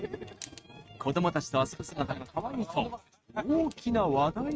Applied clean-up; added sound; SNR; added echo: neural mask model RNNoise.